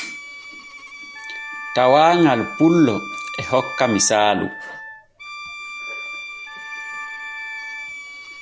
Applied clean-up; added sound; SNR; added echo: none; Bowed string instrument + Wind instrument, woodwind instrument; 11 dB; none.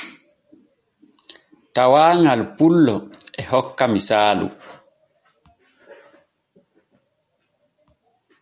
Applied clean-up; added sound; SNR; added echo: none; none; none; none.